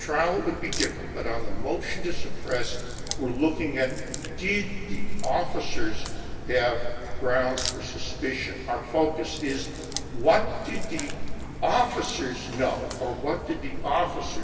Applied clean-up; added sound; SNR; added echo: none; Crack; 12 dB; reverberation time 2.5 s.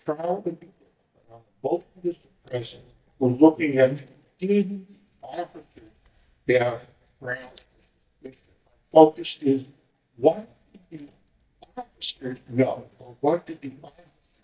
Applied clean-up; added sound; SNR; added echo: neural mask model DeepFilterNet 3.